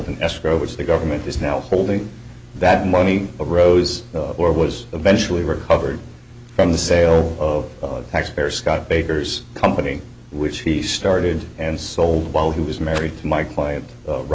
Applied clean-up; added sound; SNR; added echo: none; Rattle; 18 dB; none.